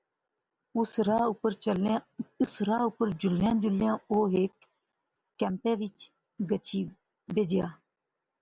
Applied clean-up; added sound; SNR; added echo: none; none; none; none.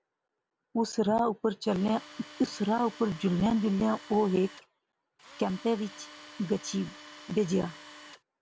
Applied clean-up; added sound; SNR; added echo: none; Tools; 18 dB; none.